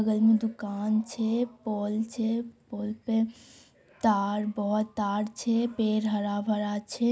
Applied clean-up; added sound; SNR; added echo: none; none; none; none.